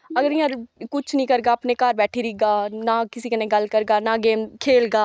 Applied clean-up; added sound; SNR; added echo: neural mask model RNNoise.